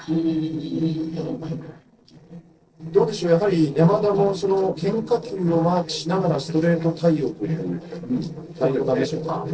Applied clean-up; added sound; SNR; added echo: neural separator model SepFormer DNS4.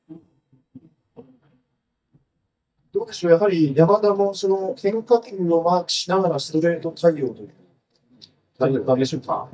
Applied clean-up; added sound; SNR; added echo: neural mask model DeepFilterNet 3.